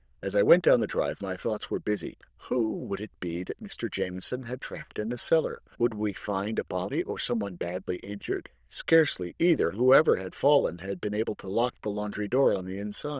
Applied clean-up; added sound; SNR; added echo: neural diffusion model UNIVERSE++.